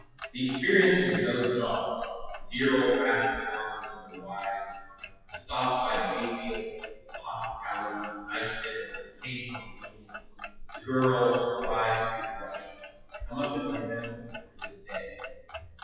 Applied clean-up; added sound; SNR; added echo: classical method WPE with log-MMSE.